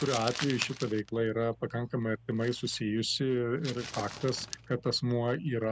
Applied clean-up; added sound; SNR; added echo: none; Crumpling, crinkling; 13 dB; none.